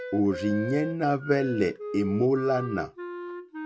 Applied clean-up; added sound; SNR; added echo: none; Wind instrument, woodwind instrument; 10 dB; none.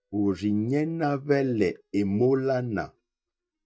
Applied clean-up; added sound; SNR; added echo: neural mask model DeepFilterNet 3.